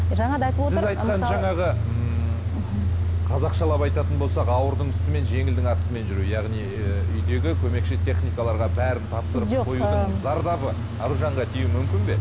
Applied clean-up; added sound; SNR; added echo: none; Idling / Engine starting / Accelerating, revving, vroom / Car; -4 dB; none.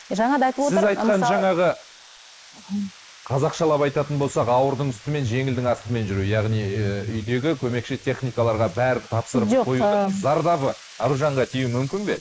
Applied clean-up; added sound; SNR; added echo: neural mask model Resemble Enhance denoiser.